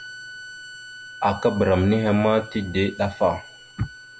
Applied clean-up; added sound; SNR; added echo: none; Bowed string instrument; 17 dB; none.